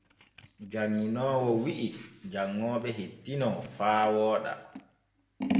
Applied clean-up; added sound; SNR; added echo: none; Scissors; 8 dB; reverberation time 0.7 s.